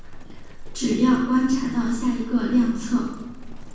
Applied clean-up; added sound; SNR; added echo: none; Livestock, farm animals, working animals; 11 dB; reverberation time 1.2 s.